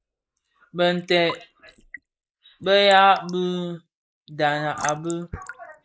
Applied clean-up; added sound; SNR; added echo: neural mask model Resemble Enhance denoiser.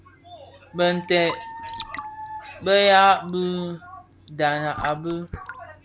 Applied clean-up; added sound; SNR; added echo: none; Dog + Raindrop / Drip / Trickle, dribble; 14 dB; none.